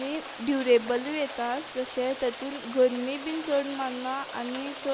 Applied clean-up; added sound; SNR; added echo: none; Rain; 11 dB; none.